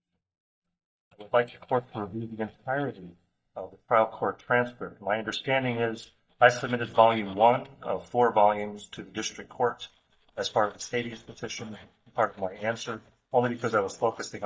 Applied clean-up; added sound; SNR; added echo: neural mask model DeepFilterNet 3.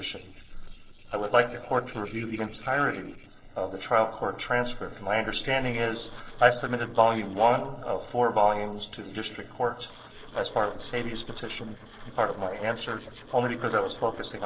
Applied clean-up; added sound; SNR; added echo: neural separator model SepFormer DNS4.